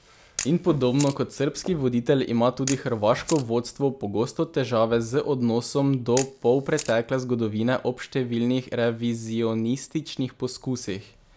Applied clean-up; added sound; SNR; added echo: none; Camera; 8 dB; none.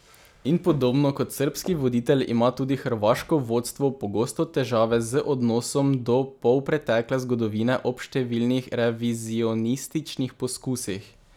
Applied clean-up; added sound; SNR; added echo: none; none; none; none.